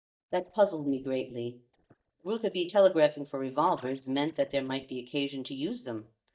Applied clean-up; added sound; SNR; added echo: neural mask model DeepFilterNet 3.